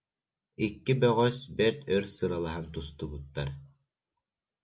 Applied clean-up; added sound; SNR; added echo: none; none; none; none.